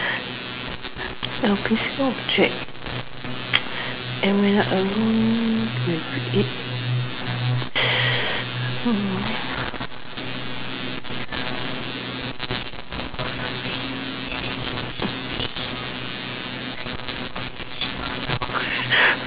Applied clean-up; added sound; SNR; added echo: none; none; none; none.